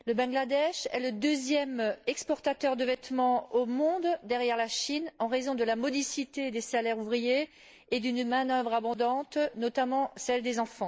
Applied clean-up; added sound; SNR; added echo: neural mask model Resemble Enhance denoiser.